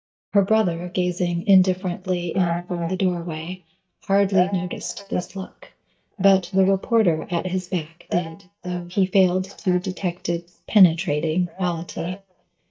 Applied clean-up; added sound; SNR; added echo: neural mask model DeepFilterNet 3.